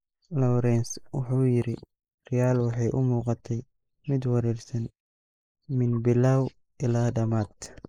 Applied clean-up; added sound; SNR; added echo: neural mask model Resemble Enhance denoiser.